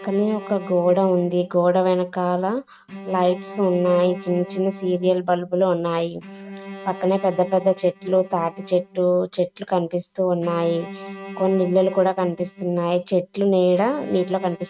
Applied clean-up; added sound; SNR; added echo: neural mask model RNNoise.